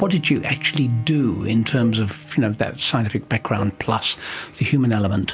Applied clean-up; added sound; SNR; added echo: none; Cowbell + Bowed string instrument; 18 dB; none.